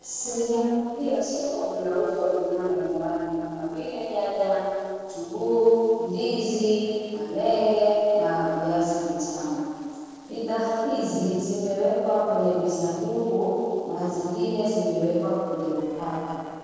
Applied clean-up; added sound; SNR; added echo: neural separator model SepFormer DNS4.